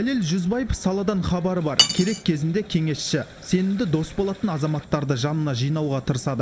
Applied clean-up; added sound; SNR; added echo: none; Cutlery, silverware; 4 dB; reverberation time 0.5 s.